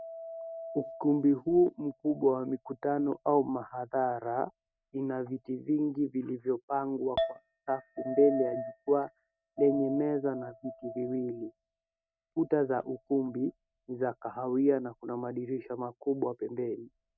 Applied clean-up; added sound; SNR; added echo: neural mask model RNNoise.